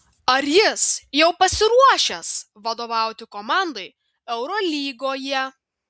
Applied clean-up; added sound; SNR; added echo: none; none; none; none.